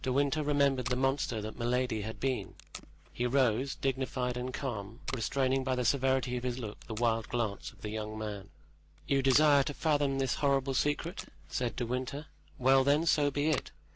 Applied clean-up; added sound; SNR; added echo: none; Packing tape, duct tape; 19 dB; none.